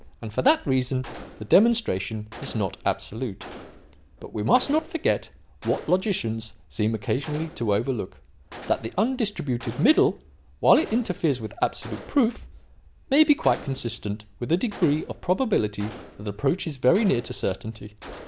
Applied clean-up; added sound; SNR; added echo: none; Gunshot, gunfire; 19 dB; none.